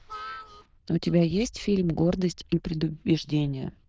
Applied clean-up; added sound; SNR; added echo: neural diffusion model UNIVERSE++.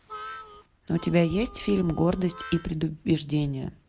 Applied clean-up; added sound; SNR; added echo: none; Harmonica; 16 dB; none.